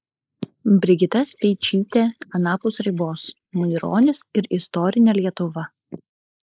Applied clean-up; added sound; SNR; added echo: neural mask model Resemble Enhance denoiser.